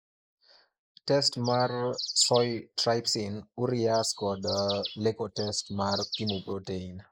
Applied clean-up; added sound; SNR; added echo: neural mask model Resemble Enhance denoiser.